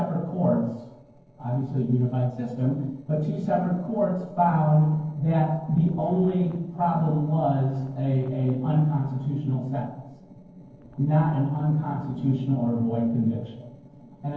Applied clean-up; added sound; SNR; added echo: neural separator model SepFormer DNS4.